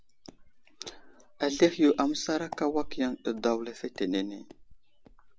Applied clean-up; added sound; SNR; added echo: none; Walk, footsteps; 15 dB; none.